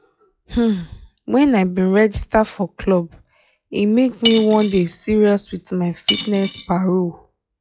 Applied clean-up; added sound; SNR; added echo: classical method log-MMSE.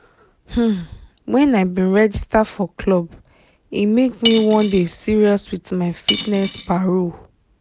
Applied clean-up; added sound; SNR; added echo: none; Cutlery, silverware / Dishes, pots, and pans; 6 dB; none.